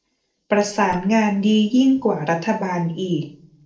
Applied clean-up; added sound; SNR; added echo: neural separator model SepFormer DNS4.